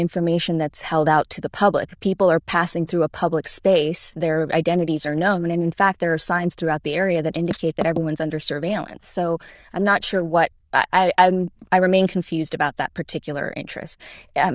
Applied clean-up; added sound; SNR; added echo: neural diffusion model UNIVERSE++.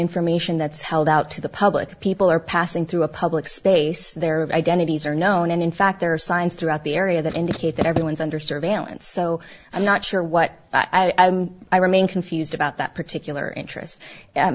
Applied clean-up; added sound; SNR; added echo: none; Writing; 7 dB; none.